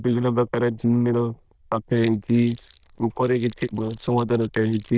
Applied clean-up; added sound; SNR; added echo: neural diffusion model UNIVERSE++.